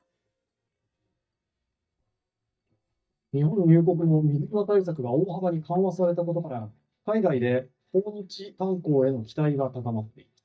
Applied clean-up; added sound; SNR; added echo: neural mask model DeepFilterNet 3.